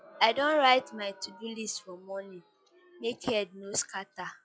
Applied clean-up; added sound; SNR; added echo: classical method log-MMSE.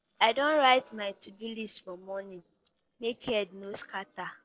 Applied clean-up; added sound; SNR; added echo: neural separator model SepFormer DNS4.